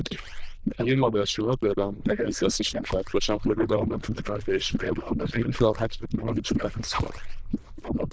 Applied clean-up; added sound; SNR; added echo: neural diffusion model UNIVERSE++.